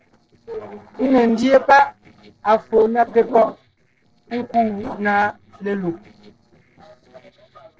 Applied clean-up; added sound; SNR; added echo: neural separator model SepFormer DNS4.